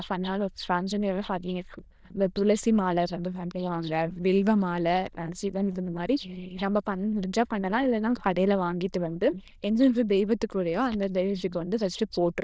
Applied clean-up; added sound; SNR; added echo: neural diffusion model UNIVERSE++.